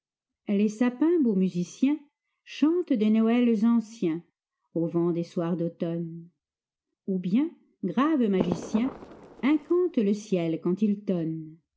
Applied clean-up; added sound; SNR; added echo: none; Fireworks; 11 dB; none.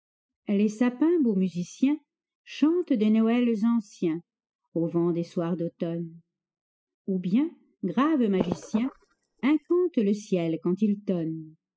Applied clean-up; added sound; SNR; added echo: classical method spectral subtraction.